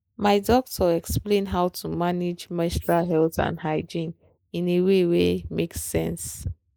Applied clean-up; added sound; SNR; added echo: neural mask model Resemble Enhance denoiser.